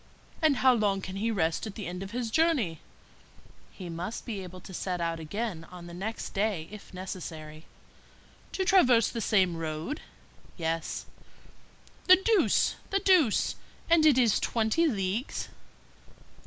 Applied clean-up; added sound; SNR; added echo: none; none; none; none.